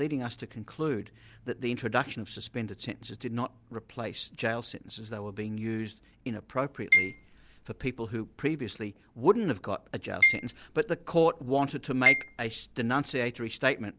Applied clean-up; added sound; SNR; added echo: none; Marimba, xylophone; -1 dB; none.